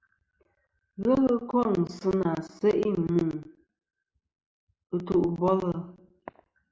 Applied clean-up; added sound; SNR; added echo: none; none; none; none.